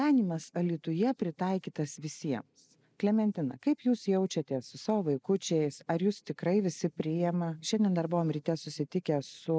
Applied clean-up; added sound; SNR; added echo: none; none; none; none.